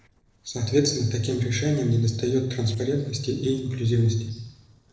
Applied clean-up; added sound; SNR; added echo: neural separator model SepFormer DNS4.